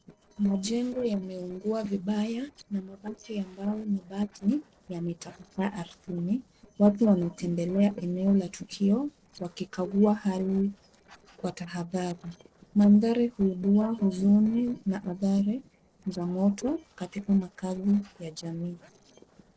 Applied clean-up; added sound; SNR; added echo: neural separator model SepFormer DNS4.